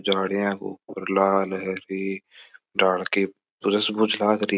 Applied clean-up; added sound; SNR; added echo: none; none; none; none.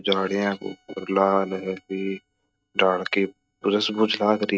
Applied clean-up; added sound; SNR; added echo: neural mask model RNNoise.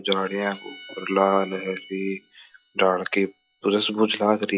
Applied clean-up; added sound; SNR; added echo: classical method log-MMSE.